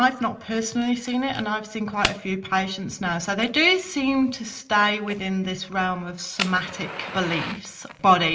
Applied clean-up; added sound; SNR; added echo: none; Fire; 13 dB; reverberation time 0.9 s.